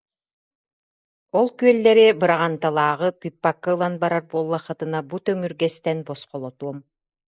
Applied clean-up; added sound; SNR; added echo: neural mask model Resemble Enhance denoiser.